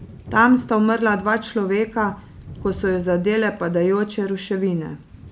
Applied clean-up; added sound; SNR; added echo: none; Thunder / Rain; 20 dB; none.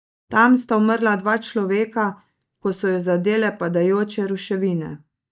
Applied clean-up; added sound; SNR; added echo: neural mask model DeepFilterNet 3.